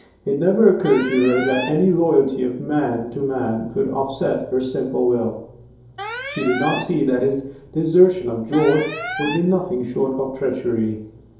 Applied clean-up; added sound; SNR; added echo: none; Alarm; 11 dB; reverberation time 2.8 s.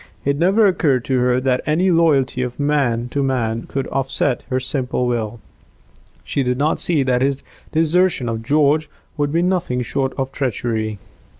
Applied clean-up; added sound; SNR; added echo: none; none; none; none.